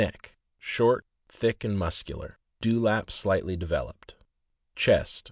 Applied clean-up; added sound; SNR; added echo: none; none; none; none.